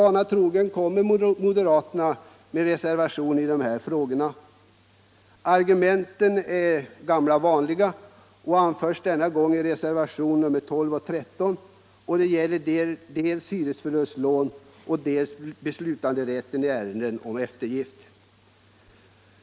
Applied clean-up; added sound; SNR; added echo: none; none; none; none.